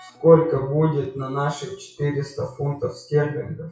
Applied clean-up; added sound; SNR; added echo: classical method WPE with log-MMSE.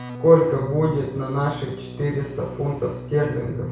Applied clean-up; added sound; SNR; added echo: none; Keyboard (musical); 11 dB; reverberation time 0.6 s.